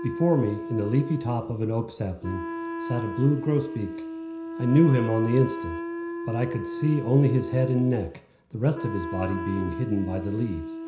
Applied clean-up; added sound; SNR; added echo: none; Wind instrument, woodwind instrument; 8 dB; reverberation time 0.5 s.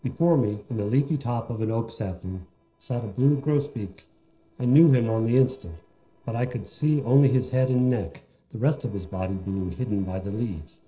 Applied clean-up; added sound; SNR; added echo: neural separator model SepFormer DNS4.